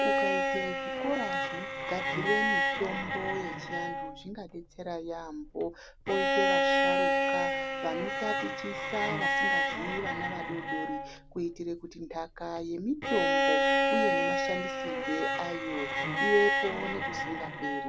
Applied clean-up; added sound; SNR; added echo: none; Bowed string instrument; -5 dB; none.